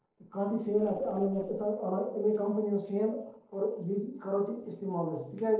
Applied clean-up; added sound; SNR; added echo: neural separator model SepFormer DNS4.